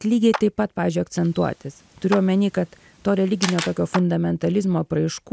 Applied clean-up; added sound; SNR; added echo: none; Camera + Clapping; 14 dB; none.